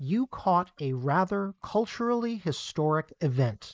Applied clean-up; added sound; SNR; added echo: neural mask model Resemble Enhance denoiser.